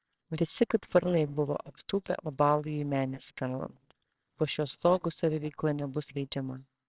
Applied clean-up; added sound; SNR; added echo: neural separator model SepFormer WHAMR!.